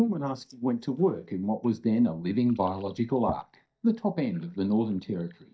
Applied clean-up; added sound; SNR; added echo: neural mask model DeepFilterNet 3.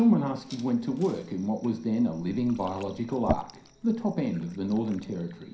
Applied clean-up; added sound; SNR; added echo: none; Fill (with liquid) / Glass; 12 dB; reverberation time 0.5 s.